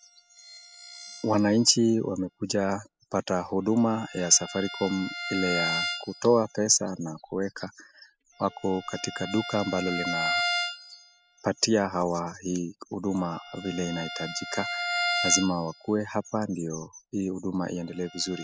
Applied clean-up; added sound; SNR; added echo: classical method spectral subtraction.